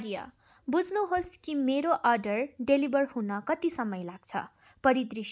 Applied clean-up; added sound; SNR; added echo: none; none; none; none.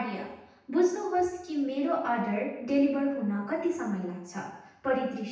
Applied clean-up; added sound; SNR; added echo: none; none; none; reverberation time 0.9 s.